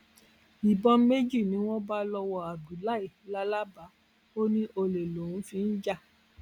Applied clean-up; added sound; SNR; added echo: none; none; none; none.